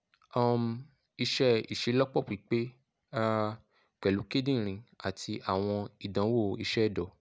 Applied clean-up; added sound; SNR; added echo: none; none; none; none.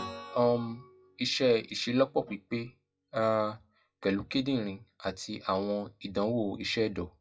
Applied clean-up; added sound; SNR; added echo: classical method WPE with log-MMSE.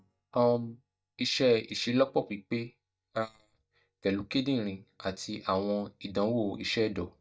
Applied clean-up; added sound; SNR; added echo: neural mask model DeepFilterNet 3.